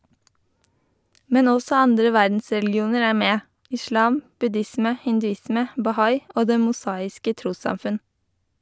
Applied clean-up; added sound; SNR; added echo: none; none; none; none.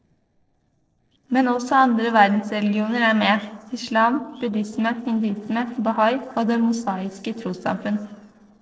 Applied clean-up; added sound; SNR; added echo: neural separator model SepFormer DNS4.